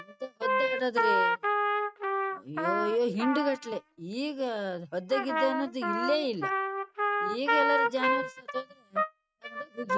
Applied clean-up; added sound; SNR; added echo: neural mask model RNNoise.